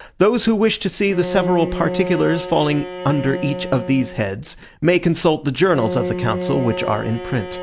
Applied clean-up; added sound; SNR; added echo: none; Bowed string instrument; 9 dB; none.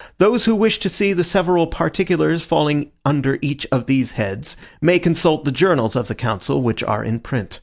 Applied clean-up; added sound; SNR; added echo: none; none; none; none.